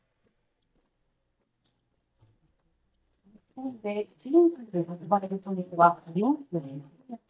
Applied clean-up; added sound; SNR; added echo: neural mask model DeepFilterNet 3.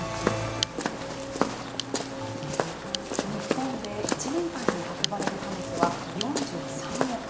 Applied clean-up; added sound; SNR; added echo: none; Walk, footsteps; -3 dB; reverberation time 0.8 s.